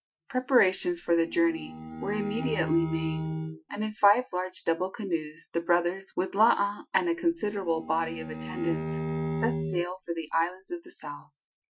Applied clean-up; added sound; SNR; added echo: classical method Wiener filter.